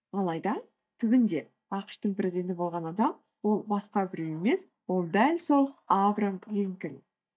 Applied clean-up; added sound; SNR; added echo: neural mask model DeepFilterNet 3.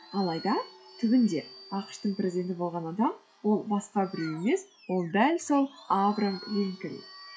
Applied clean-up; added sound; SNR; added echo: classical method WPE with log-MMSE.